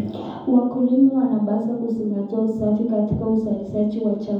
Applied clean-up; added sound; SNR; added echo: none; none; none; reverberation time 0.9 s.